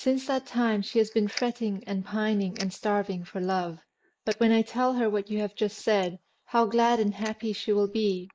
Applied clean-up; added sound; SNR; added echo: neural mask model Resemble Enhance denoiser.